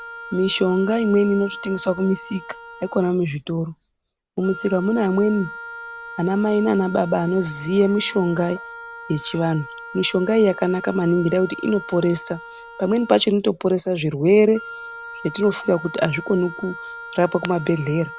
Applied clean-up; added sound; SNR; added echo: none; Wind instrument, woodwind instrument; 16 dB; none.